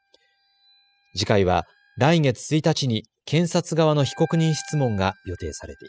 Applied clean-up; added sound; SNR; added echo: classical method spectral subtraction.